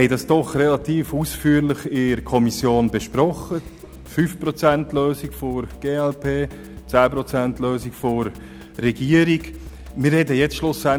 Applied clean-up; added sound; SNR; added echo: none; Drum kit; 18 dB; none.